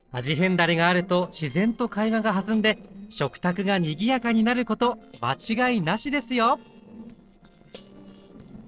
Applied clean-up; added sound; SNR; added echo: neural separator model SepFormer DNS4.